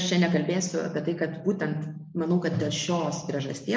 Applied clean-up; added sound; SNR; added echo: none; none; none; none.